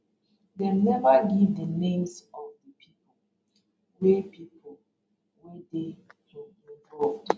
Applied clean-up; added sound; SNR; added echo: none; none; none; none.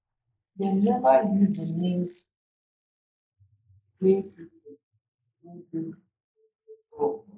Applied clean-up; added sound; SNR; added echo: neural mask model Resemble Enhance denoiser.